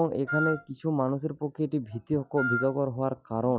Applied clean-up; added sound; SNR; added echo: classical method log-MMSE.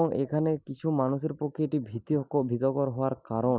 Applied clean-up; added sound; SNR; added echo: neural mask model Resemble Enhance denoiser.